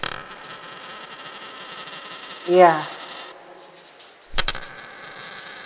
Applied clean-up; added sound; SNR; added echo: none; Coin (dropping); 8 dB; none.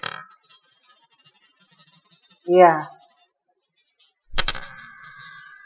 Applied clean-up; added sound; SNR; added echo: classical method Wiener filter.